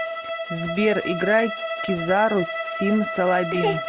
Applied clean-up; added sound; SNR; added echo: none; Bowed string instrument; 5 dB; none.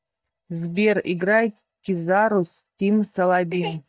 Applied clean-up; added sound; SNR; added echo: neural mask model DeepFilterNet 3.